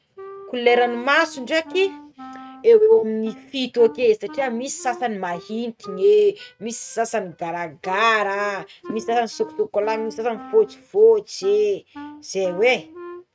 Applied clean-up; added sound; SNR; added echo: neural mask model RNNoise.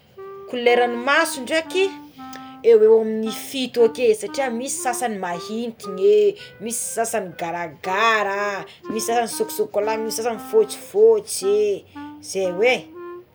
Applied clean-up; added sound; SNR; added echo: none; Wind instrument, woodwind instrument; 18 dB; none.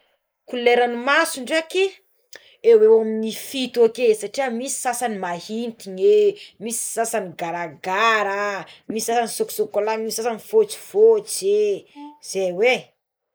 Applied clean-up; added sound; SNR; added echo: neural mask model Resemble Enhance denoiser.